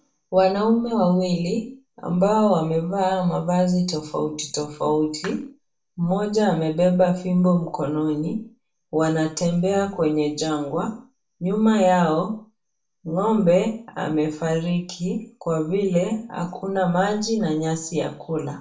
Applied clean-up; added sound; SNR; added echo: none; none; none; reverberation time 0.3 s.